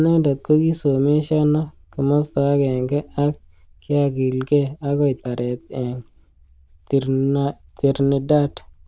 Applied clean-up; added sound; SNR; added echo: neural diffusion model UNIVERSE++.